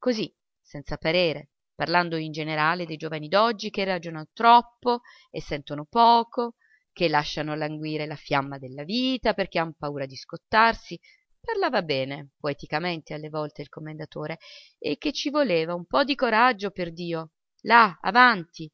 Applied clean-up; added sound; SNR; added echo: none; none; none; none.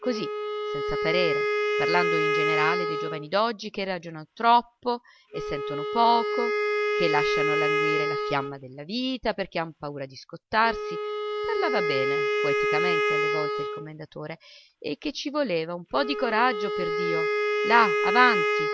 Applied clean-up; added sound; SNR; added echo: none; Wind instrument, woodwind instrument; -1 dB; none.